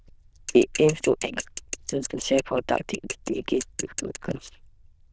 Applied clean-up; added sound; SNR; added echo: neural diffusion model UNIVERSE++.